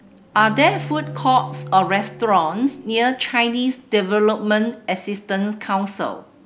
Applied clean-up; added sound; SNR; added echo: none; Bowed string instrument; 14 dB; none.